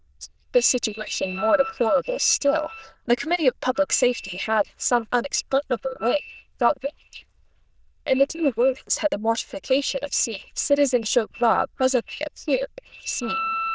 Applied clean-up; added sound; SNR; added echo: neural diffusion model UNIVERSE++.